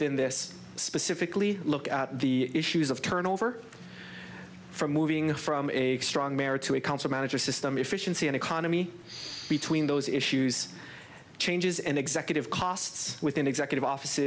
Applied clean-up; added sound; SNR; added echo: none; Respiratory sounds; 14 dB; none.